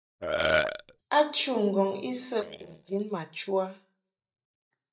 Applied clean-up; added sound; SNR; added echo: neural mask model DeepFilterNet 3.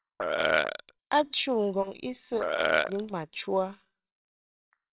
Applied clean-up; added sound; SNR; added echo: neural separator model SepFormer WHAMR!.